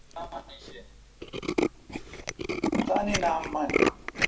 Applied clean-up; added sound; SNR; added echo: none; Tools; -4 dB; reverberation time 0.6 s.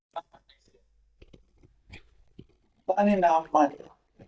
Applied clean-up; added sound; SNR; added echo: neural mask model DeepFilterNet 3.